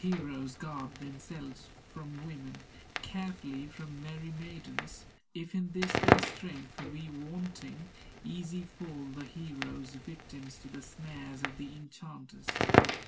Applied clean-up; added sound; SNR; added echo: none; Crackle; -4 dB; reverberation time 0.1 s.